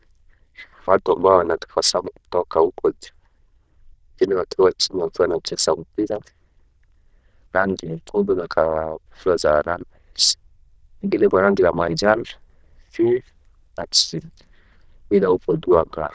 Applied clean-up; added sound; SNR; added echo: neural diffusion model UNIVERSE++.